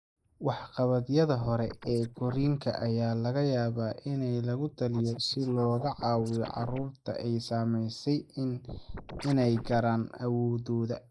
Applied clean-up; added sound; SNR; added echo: neural mask model Resemble Enhance denoiser.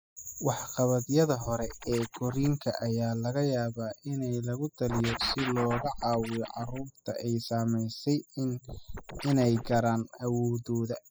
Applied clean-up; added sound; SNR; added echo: classical method spectral subtraction.